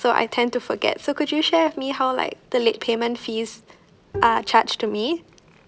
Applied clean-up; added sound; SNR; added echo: none; Bowed string instrument; 13 dB; none.